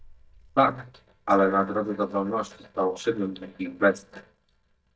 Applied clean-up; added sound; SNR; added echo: neural mask model DeepFilterNet 3.